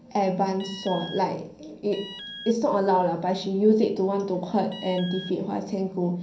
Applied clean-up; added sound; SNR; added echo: none; Alarm; 16 dB; reverberation time 0.5 s.